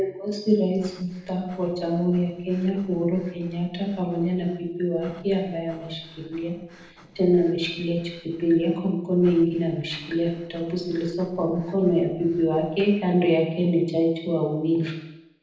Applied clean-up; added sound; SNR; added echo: neural separator model SepFormer DNS4.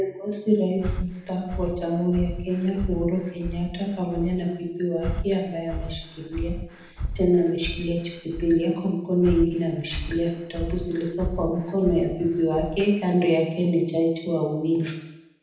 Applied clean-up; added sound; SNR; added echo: none; Breathing; 8 dB; reverberation time 0.9 s.